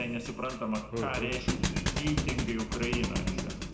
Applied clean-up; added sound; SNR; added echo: none; Thump, thud; -1 dB; reverberation time 1.3 s.